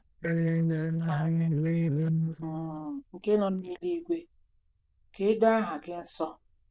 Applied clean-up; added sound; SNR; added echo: neural diffusion model UNIVERSE++.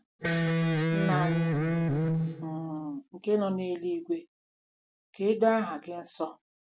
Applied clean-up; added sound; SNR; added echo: none; Electric guitar; -5 dB; none.